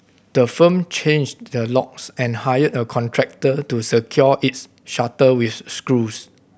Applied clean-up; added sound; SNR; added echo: none; none; none; none.